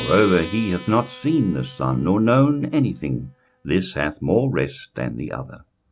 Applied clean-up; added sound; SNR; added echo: none; Acoustic guitar; 20 dB; none.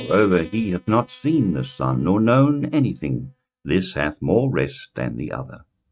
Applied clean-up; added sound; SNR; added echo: neural mask model RNNoise.